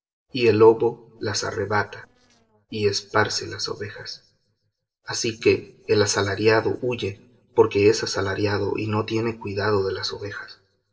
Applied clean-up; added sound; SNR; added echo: neural separator model SepFormer DNS4.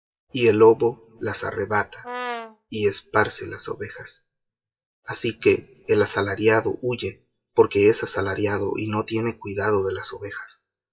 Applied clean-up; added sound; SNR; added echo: classical method WPE with log-MMSE.